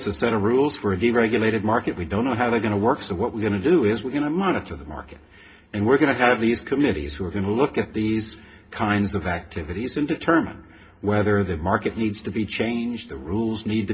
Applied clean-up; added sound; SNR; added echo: none; none; none; reverberation time 0.3 s.